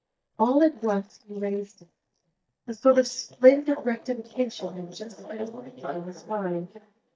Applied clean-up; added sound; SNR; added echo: neural mask model DeepFilterNet 3.